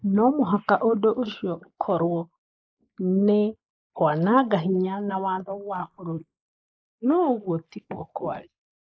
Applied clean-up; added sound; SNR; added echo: neural mask model Resemble Enhance denoiser.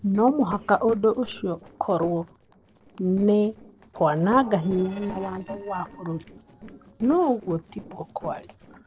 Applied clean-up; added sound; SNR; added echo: neural separator model SepFormer DNS4.